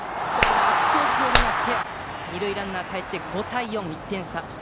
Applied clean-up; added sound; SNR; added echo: none; Clapping; 3 dB; none.